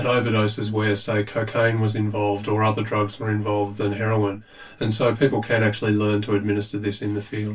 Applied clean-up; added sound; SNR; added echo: none; none; none; reverberation time 0.2 s.